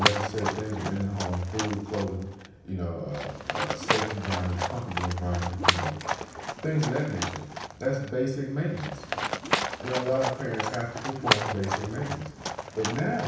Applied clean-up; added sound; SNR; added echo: none; Livestock, farm animals, working animals; 1 dB; reverberation time 0.9 s.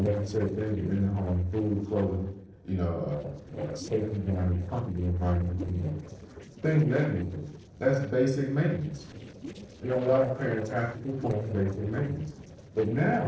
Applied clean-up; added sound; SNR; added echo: neural separator model SepFormer DNS4.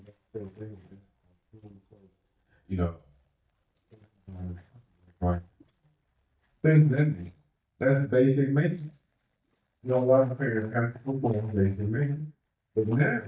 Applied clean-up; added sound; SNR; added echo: neural mask model DeepFilterNet 3.